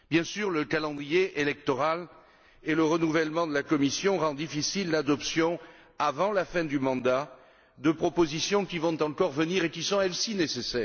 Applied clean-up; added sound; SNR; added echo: none; none; none; none.